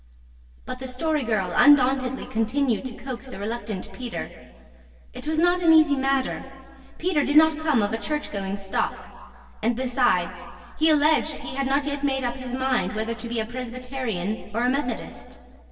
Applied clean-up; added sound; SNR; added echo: none; Cutlery, silverware; 15 dB; reverberation time 1.9 s.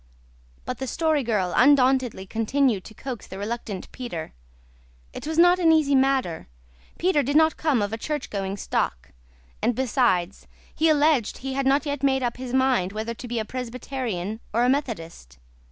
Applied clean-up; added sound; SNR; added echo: none; none; none; none.